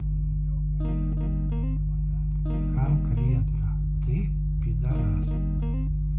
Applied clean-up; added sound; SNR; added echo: none; Guitar; 12 dB; reverberation time 0.4 s.